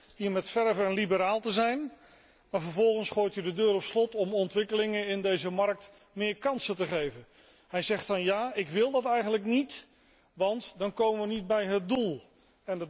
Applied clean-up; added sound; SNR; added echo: none; none; none; none.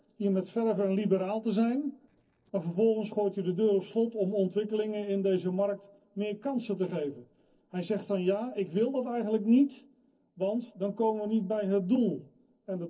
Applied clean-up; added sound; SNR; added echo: neural separator model SepFormer DNS4.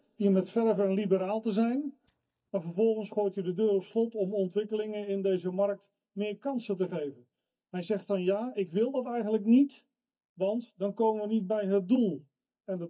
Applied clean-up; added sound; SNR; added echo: neural mask model DeepFilterNet 3.